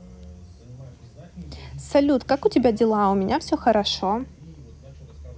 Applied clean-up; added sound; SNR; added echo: none; none; none; none.